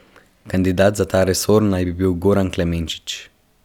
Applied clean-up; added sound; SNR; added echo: none; none; none; none.